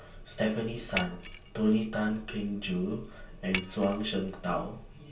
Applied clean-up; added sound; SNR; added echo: none; Shatter; 5 dB; reverberation time 0.2 s.